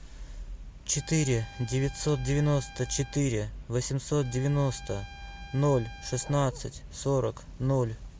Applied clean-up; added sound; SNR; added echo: none; Bark + Trumpet; 19 dB; none.